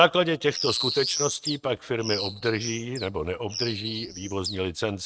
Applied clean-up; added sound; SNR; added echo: neural mask model RNNoise.